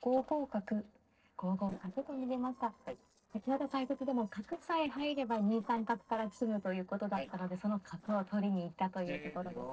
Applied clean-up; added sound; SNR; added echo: neural separator model SepFormer DNS4.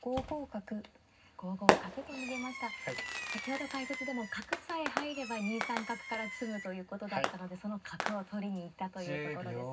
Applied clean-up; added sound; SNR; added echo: none; Fireworks; 0 dB; reverberation time 0.4 s.